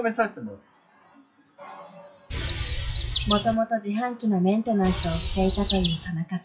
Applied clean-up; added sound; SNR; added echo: classical method WPE with log-MMSE.